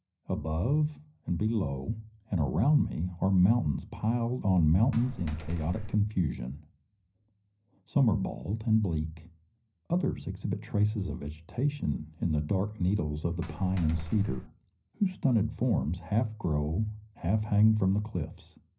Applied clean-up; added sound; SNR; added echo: none; Coin (dropping); 11 dB; reverberation time 0.4 s.